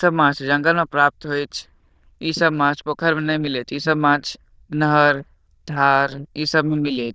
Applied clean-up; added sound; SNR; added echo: neural diffusion model UNIVERSE++.